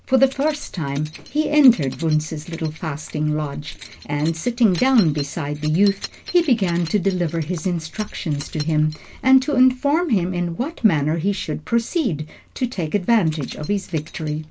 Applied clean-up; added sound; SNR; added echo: none; Keys jangling; 20 dB; none.